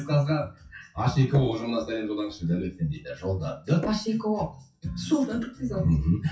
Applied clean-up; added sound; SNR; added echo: classical method WPE with log-MMSE.